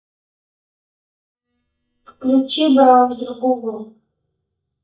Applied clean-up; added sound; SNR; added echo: neural mask model DeepFilterNet 3.